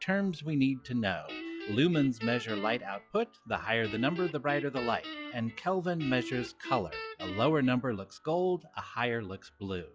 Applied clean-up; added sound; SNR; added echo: classical method log-MMSE.